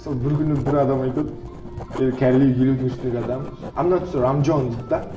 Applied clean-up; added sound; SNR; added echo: none; Writing; 14 dB; reverberation time 0.7 s.